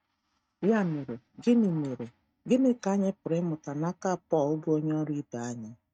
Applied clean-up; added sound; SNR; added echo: neural mask model RNNoise.